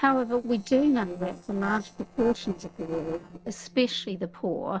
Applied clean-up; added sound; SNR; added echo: neural separator model SepFormer DNS4.